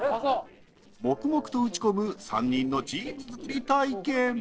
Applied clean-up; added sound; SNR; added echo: neural separator model SepFormer DNS4.